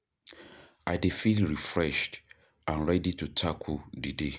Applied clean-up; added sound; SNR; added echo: none; none; none; none.